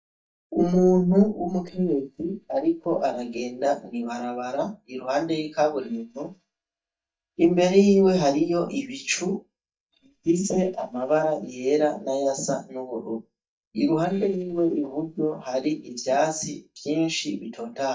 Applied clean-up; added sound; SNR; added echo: neural mask model DeepFilterNet 3.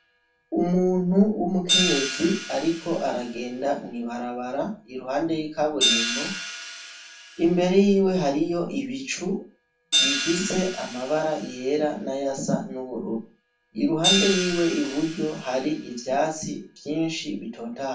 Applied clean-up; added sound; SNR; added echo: none; Hi-hat; 6 dB; reverberation time 0.3 s.